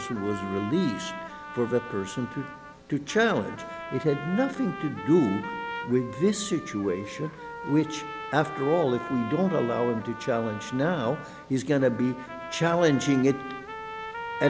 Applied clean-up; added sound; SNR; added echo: none; Trumpet; 11 dB; none.